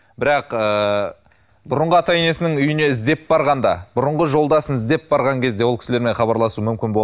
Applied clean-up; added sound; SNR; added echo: none; none; none; none.